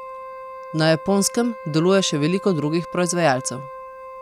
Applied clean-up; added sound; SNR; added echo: none; Wind instrument, woodwind instrument; 14 dB; none.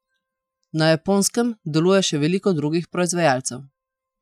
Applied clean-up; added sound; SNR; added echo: classical method Wiener filter.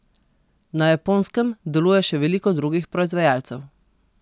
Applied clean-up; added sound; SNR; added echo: none; none; none; none.